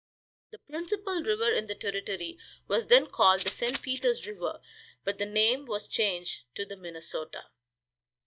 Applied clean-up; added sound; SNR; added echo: neural mask model DeepFilterNet 3.